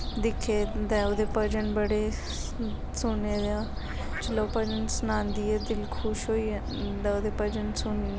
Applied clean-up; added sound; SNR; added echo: none; Fowl; 2 dB; none.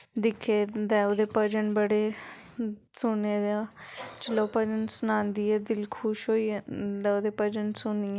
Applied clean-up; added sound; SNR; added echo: none; none; none; none.